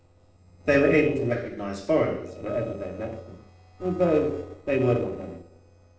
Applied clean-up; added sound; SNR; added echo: neural separator model SepFormer DNS4.